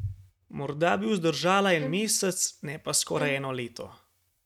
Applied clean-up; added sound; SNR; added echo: neural mask model RNNoise.